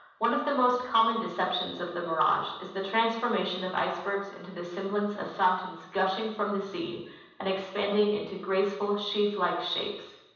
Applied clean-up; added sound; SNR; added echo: none; none; none; reverberation time 0.9 s.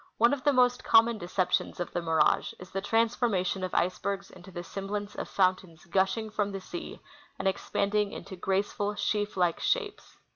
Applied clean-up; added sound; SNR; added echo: none; none; none; none.